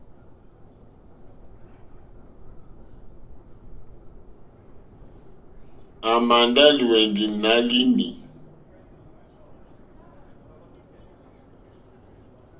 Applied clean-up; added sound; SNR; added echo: none; Subway, metro, underground; 18 dB; reverberation time 0.2 s.